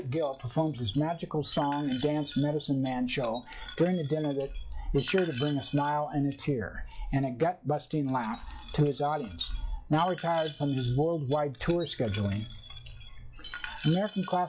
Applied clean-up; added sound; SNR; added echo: classical method log-MMSE.